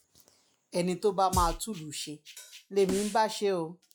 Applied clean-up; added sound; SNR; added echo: classical method log-MMSE.